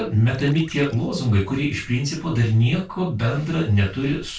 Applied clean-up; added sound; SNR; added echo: neural separator model SepFormer DNS4.